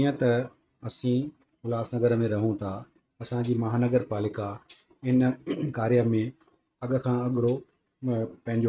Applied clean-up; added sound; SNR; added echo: neural mask model RNNoise.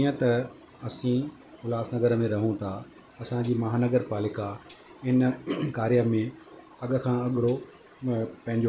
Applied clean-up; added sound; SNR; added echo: none; Tambourine; 18 dB; none.